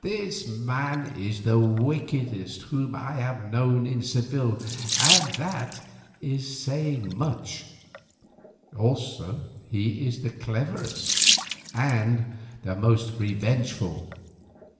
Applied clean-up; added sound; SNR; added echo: none; Sink (filling or washing) / Water tap, faucet; 5 dB; reverberation time 1.2 s.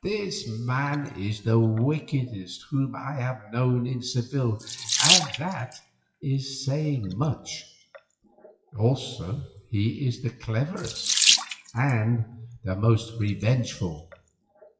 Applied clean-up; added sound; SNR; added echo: classical method WPE with log-MMSE.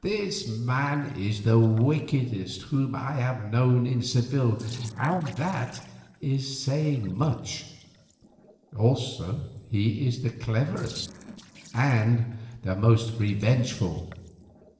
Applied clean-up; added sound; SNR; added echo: neural separator model SepFormer DNS4.